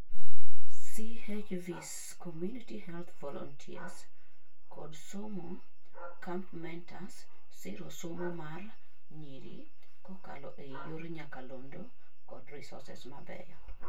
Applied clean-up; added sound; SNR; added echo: none; none; none; reverberation time 0.2 s.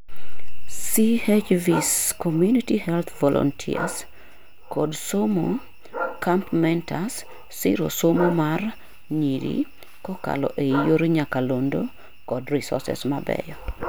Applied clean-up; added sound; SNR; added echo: none; none; none; none.